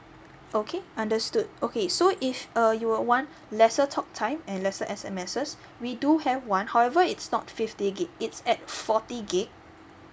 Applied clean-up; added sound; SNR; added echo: none; none; none; none.